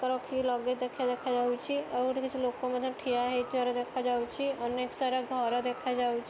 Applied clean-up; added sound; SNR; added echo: none; Burping, eructation; 17 dB; none.